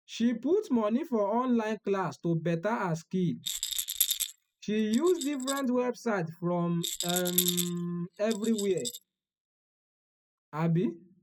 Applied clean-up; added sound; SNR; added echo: classical method spectral subtraction.